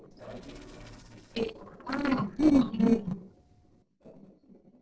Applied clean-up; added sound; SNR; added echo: neural separator model SepFormer DNS4.